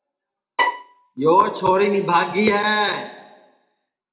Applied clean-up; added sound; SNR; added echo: none; Bowed string instrument; 3 dB; reverberation time 0.6 s.